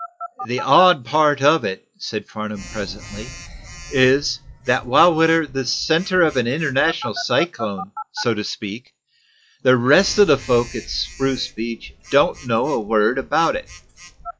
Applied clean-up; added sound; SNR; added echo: classical method log-MMSE.